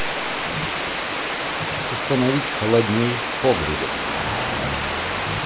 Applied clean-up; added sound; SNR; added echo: none; Water; -1 dB; none.